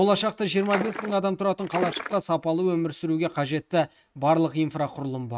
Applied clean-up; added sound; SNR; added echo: neural mask model RNNoise.